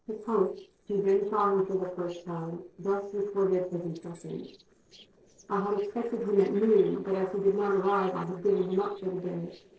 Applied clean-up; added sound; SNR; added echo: neural separator model SepFormer DNS4.